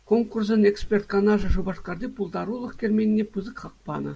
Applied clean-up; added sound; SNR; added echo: none; none; none; none.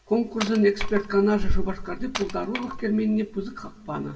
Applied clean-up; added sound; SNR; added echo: none; Wood; 15 dB; reverberation time 0.8 s.